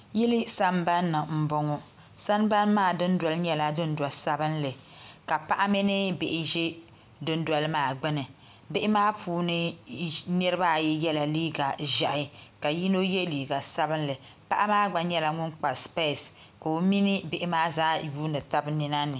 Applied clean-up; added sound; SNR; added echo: none; none; none; none.